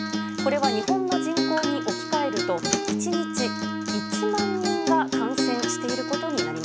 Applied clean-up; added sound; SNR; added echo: none; Acoustic guitar; -2 dB; none.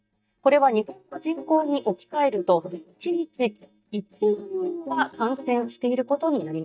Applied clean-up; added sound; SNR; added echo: neural mask model DeepFilterNet 3.